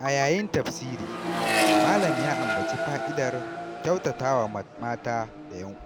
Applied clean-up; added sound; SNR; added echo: none; Accelerating, revving, vroom; 0 dB; none.